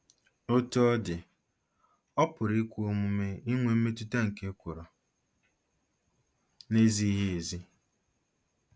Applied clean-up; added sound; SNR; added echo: none; none; none; none.